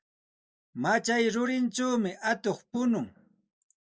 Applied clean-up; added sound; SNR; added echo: neural mask model Resemble Enhance denoiser.